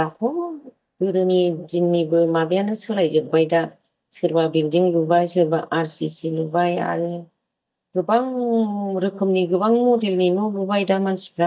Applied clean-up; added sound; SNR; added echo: neural mask model DeepFilterNet 3.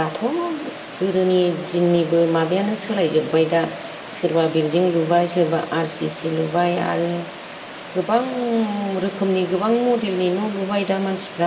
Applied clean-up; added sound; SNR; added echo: none; Water; 15 dB; reverberation time 2.6 s.